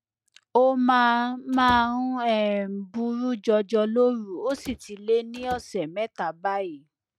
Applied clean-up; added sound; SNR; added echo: neural mask model RNNoise.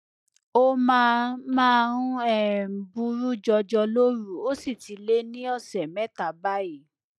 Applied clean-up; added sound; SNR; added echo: neural mask model DeepFilterNet 3.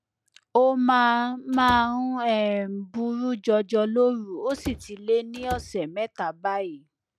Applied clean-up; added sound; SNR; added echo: none; Slam / Wood; 15 dB; none.